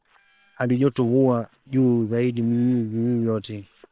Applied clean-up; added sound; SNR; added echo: neural separator model SepFormer WHAM!.